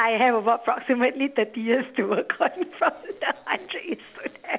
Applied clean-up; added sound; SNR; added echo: none; none; none; none.